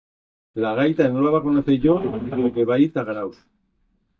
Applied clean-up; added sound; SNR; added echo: neural mask model DeepFilterNet 3.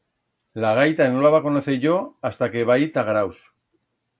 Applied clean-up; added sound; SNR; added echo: none; none; none; none.